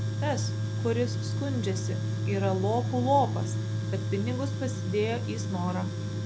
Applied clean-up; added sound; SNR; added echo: none; Tools; -1 dB; none.